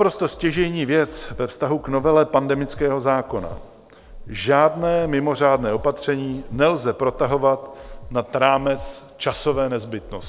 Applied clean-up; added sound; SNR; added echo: none; Breathing; 18 dB; none.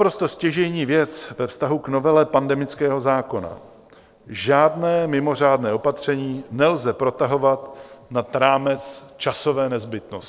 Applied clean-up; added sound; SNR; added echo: neural separator model SepFormer DNS4.